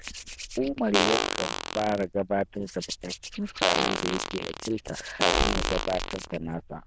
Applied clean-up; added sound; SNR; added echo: neural diffusion model UNIVERSE++.